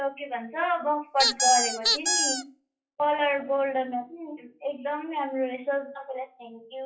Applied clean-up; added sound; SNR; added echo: classical method WPE with log-MMSE.